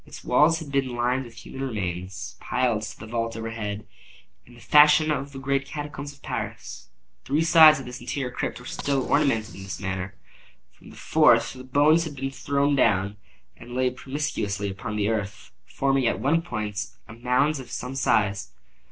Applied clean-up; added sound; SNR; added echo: none; Bicycle; 17 dB; none.